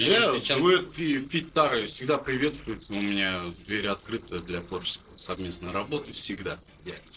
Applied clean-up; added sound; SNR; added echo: neural separator model SepFormer DNS4.